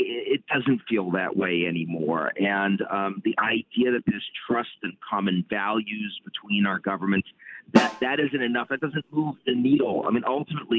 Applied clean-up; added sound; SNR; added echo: none; Snare drum; 3 dB; none.